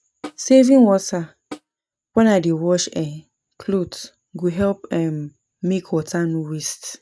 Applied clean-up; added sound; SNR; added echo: neural mask model RNNoise.